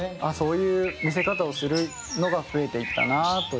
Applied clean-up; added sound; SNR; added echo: none; Bird; 7 dB; none.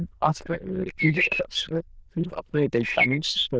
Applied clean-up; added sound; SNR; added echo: neural diffusion model UNIVERSE++.